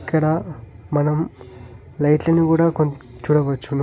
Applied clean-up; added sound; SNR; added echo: none; none; none; none.